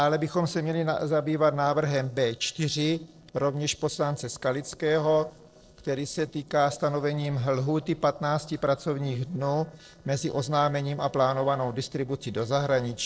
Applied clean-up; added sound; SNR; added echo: neural separator model SepFormer DNS4.